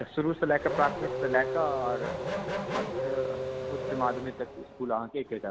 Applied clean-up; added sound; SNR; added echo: none; Race car, auto racing / Accelerating, revving, vroom; 3 dB; none.